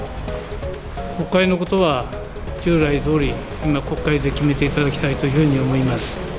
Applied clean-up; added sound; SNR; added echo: none; Walk, footsteps / Waves, surf / Wind; 10 dB; none.